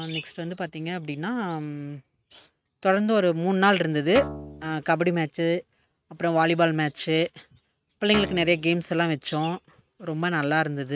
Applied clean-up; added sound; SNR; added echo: neural mask model RNNoise.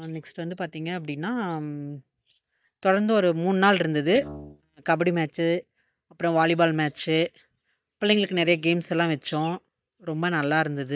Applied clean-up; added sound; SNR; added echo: neural mask model DeepFilterNet 3.